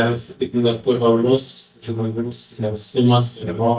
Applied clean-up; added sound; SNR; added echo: neural mask model DeepFilterNet 3.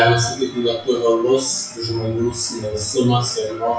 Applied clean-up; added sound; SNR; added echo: classical method WPE with log-MMSE.